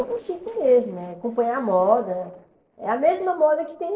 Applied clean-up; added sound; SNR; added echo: neural separator model SepFormer DNS4.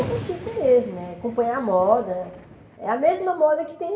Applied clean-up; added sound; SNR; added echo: none; Thunder; 16 dB; reverberation time 0.7 s.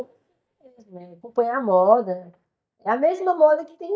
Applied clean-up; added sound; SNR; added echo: neural mask model DeepFilterNet 3.